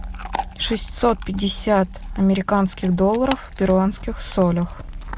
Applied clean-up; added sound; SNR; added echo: none; Chewing, mastication / Dog; 15 dB; none.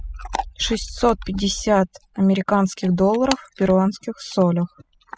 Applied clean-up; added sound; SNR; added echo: classical method spectral subtraction.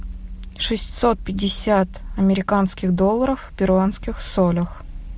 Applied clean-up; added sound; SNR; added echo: none; none; none; none.